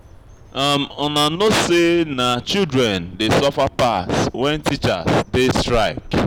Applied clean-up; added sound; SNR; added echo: none; Bird vocalization, bird call, bird song; 19 dB; none.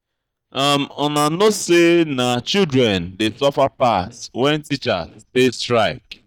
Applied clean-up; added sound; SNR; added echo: neural mask model DeepFilterNet 3.